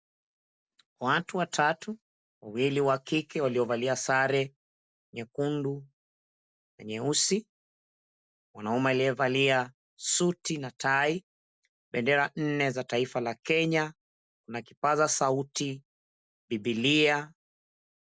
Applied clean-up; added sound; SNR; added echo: none; none; none; none.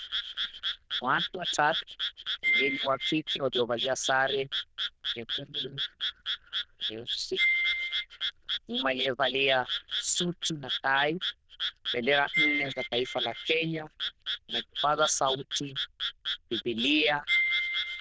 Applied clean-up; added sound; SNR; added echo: neural diffusion model UNIVERSE++.